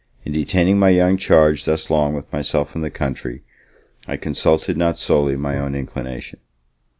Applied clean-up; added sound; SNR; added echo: none; Bowed string instrument; 13 dB; none.